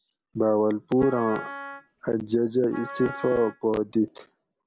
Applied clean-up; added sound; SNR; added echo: none; Wind instrument, woodwind instrument; 14 dB; none.